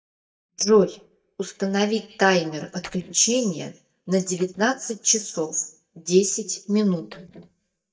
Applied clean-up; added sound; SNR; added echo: neural mask model DeepFilterNet 3.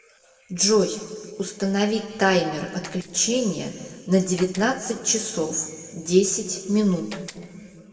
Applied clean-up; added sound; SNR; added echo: neural separator model SepFormer DNS4.